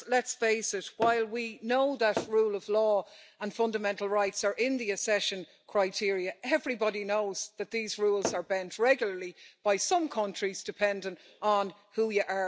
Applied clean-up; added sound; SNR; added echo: none; Tap / Hammer; 11 dB; none.